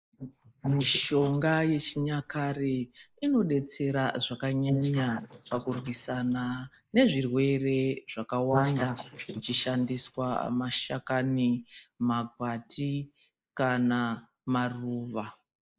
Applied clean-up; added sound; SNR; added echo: neural mask model Resemble Enhance denoiser.